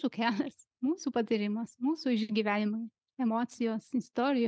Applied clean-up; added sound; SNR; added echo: none; none; none; none.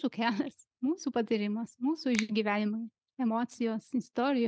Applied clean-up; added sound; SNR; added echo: none; Finger snapping; 16 dB; none.